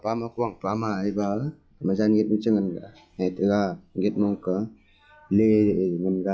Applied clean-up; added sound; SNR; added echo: classical method log-MMSE.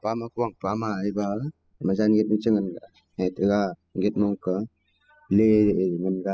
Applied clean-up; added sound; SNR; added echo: classical method spectral subtraction.